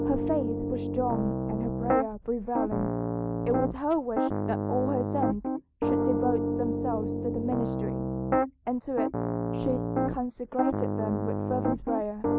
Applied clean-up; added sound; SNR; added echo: none; Piano; -3 dB; none.